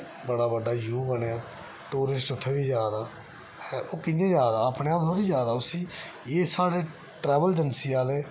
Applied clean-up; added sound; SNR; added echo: none; none; none; none.